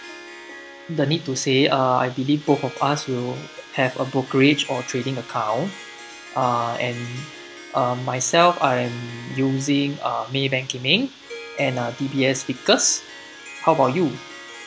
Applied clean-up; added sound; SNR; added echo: none; Harp; 18 dB; none.